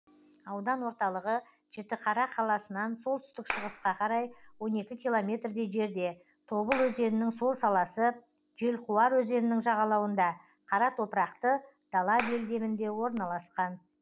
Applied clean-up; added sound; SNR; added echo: none; Clapping; 11 dB; none.